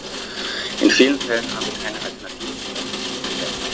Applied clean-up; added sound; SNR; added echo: none; Rain; 5 dB; none.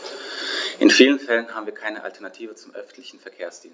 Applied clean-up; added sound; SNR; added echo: none; none; none; none.